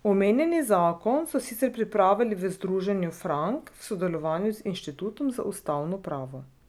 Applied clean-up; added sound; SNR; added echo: none; none; none; none.